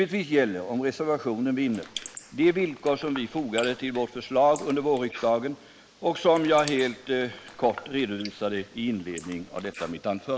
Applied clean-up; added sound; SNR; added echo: neural mask model Resemble Enhance denoiser.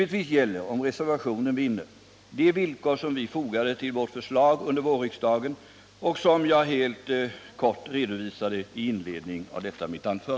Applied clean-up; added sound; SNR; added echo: none; none; none; none.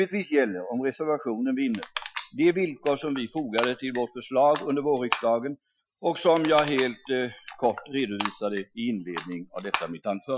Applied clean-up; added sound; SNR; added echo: classical method Wiener filter.